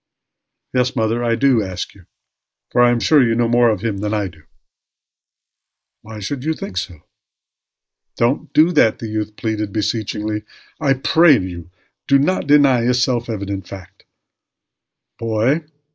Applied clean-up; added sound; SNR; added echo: neural mask model Resemble Enhance denoiser.